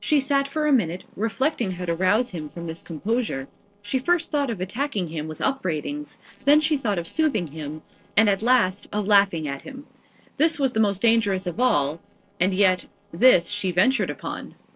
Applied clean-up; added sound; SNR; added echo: neural separator model SepFormer DNS4.